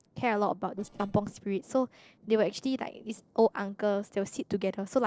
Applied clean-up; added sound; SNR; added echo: neural separator model SepFormer DNS4.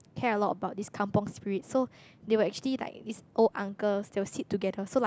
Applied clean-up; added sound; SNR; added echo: none; none; none; none.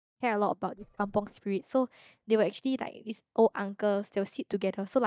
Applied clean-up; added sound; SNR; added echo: neural mask model DeepFilterNet 3.